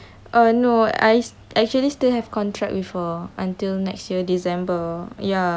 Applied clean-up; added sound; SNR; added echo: none; none; none; none.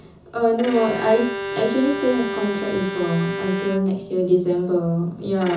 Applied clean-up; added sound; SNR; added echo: none; Bowed string instrument; 8 dB; reverberation time 0.6 s.